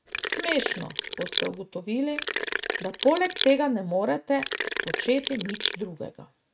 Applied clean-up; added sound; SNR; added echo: neural mask model RNNoise.